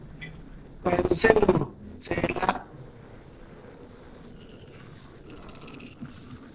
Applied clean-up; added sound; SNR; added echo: neural separator model SepFormer DNS4.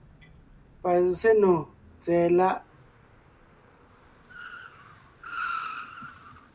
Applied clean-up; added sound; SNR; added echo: none; Car; 14 dB; none.